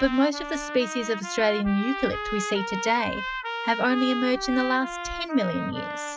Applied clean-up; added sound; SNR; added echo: classical method Wiener filter.